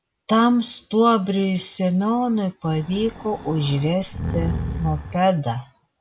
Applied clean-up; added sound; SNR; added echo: none; Breathing; 8 dB; none.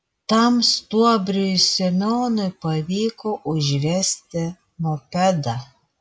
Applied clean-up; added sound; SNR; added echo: none; none; none; none.